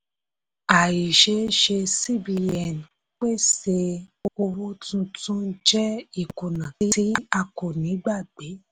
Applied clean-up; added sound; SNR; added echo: none; none; none; none.